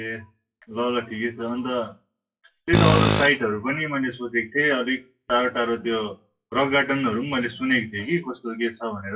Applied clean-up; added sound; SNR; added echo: classical method WPE with log-MMSE.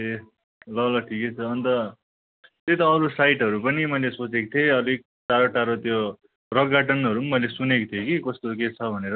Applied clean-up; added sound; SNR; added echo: none; none; none; none.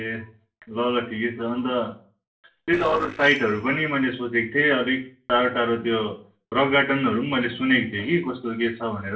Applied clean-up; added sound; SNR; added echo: neural separator model SepFormer DNS4.